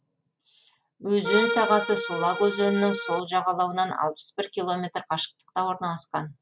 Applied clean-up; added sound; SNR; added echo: none; Accordion; 2 dB; none.